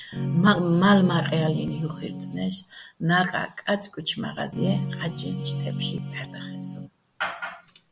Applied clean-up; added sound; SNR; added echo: none; Guitar; 5 dB; none.